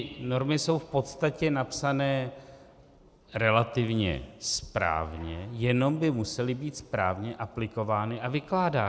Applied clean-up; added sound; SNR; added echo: none; none; none; none.